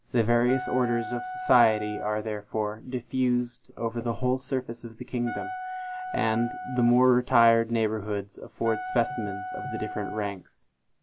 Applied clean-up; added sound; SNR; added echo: none; Wind instrument, woodwind instrument; 9 dB; none.